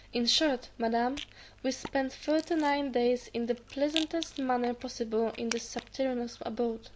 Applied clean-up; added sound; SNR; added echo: none; Rattle; 15 dB; none.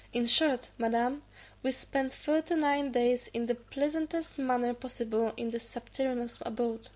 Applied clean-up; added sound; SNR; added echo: none; none; none; none.